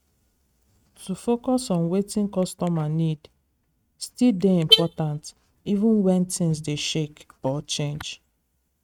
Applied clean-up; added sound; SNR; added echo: neural mask model RNNoise.